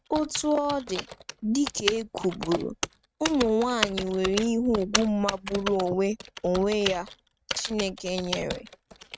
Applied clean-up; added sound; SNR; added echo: neural mask model RNNoise.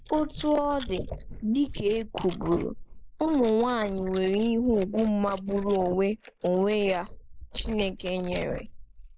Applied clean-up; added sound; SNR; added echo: neural mask model Resemble Enhance denoiser.